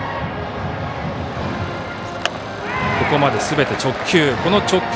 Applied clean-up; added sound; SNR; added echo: none; Cupboard open or close; 20 dB; none.